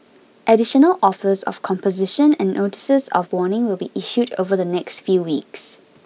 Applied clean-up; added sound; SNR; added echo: none; none; none; none.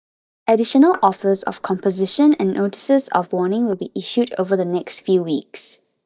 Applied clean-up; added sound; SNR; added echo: neural mask model DeepFilterNet 3.